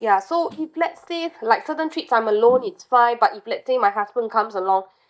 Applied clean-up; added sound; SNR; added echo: neural mask model DeepFilterNet 3.